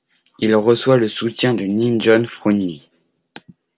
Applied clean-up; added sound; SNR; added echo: none; none; none; none.